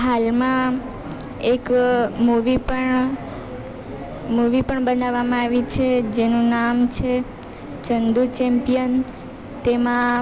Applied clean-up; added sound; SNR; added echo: none; none; none; none.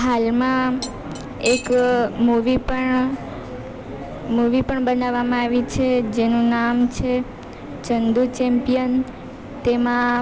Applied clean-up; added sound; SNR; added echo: none; Cutlery, silverware; 13 dB; none.